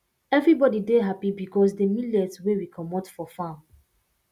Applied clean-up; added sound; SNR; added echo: none; none; none; none.